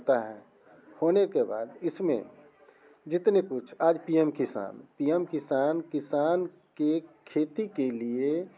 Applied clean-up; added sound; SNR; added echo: none; none; none; none.